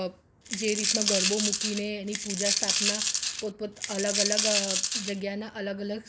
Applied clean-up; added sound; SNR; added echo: none; Coin (dropping); -4 dB; none.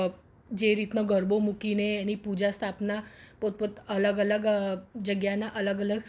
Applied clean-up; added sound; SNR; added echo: none; none; none; none.